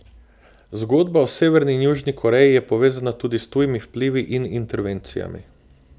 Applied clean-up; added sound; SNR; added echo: none; none; none; none.